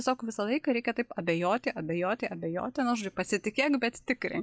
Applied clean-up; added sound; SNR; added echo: none; none; none; none.